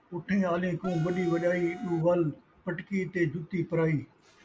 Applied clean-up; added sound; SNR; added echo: none; Wind instrument, woodwind instrument; 15 dB; none.